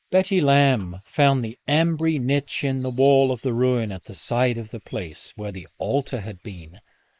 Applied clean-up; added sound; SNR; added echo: neural mask model Resemble Enhance denoiser.